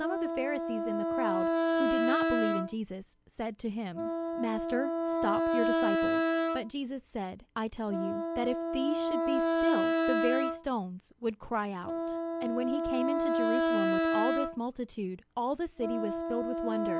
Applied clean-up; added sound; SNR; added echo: none; Wind instrument, woodwind instrument; -4 dB; none.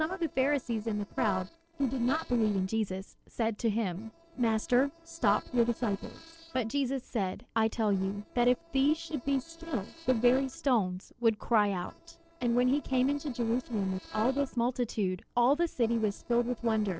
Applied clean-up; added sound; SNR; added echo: neural separator model SepFormer DNS4.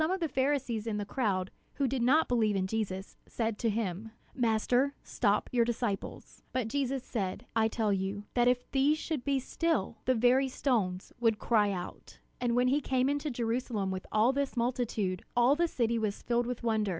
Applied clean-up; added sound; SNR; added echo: none; none; none; none.